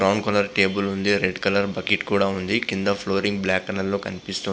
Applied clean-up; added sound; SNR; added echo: none; none; none; none.